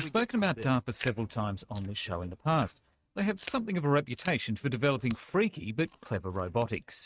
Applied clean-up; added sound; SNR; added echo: neural mask model RNNoise.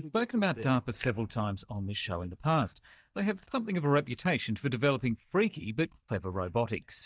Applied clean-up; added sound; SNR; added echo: neural mask model DeepFilterNet 3.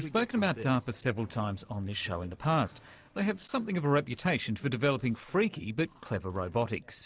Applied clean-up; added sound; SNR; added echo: neural separator model SepFormer DNS4.